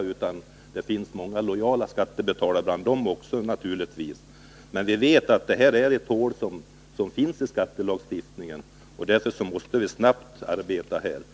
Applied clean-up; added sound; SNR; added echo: none; none; none; none.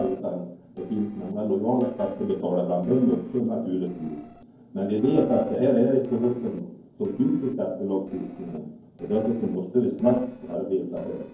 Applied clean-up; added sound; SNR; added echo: neural separator model SepFormer DNS4.